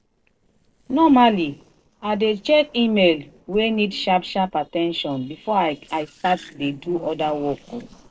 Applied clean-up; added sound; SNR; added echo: neural separator model SepFormer DNS4.